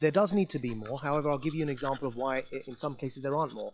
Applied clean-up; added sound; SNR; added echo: classical method log-MMSE.